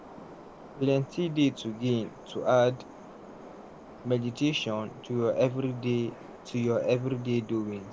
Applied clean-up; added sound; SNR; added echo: none; Subway, metro, underground; 17 dB; none.